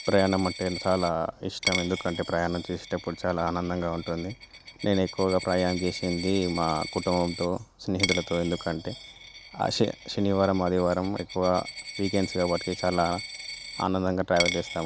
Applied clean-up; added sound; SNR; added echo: none; Coin (dropping); 10 dB; none.